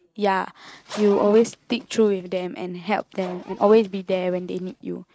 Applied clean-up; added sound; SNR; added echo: neural mask model RNNoise.